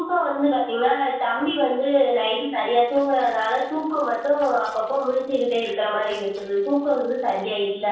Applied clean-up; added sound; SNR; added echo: neural separator model SepFormer DNS4.